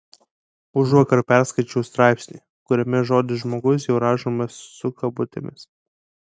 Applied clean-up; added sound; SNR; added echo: none; none; none; none.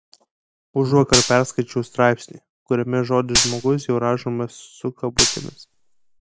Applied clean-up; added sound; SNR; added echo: none; Gunshot, gunfire; 2 dB; none.